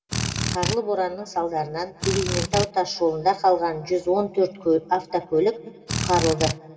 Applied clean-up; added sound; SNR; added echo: none; Drill; 2 dB; reverberation time 2.4 s.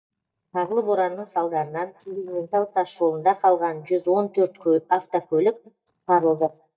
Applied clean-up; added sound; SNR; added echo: neural mask model DeepFilterNet 3.